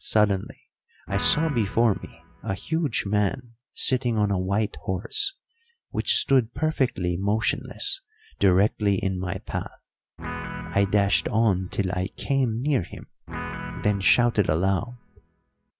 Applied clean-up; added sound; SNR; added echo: none; Guitar; 13 dB; none.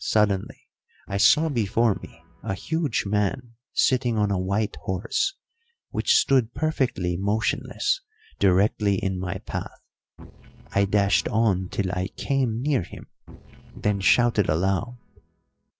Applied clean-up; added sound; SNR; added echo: neural separator model SepFormer DNS4.